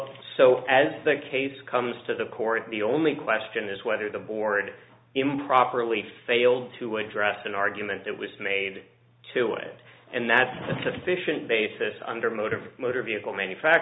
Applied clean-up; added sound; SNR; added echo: none; none; none; none.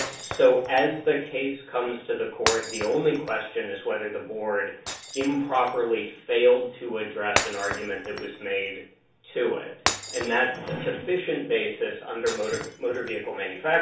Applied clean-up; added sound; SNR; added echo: none; Shatter; 10 dB; reverberation time 0.4 s.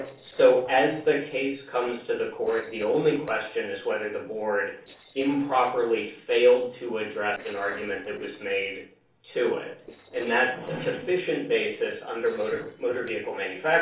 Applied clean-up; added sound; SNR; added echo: neural separator model SepFormer DNS4.